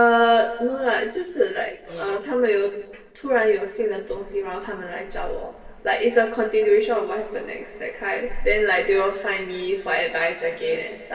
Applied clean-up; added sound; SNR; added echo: neural separator model SepFormer DNS4.